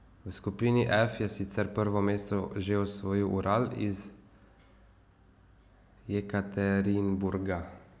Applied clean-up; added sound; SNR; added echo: none; none; none; none.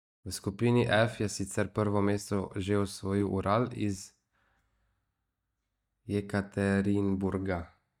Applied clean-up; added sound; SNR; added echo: neural mask model DeepFilterNet 3.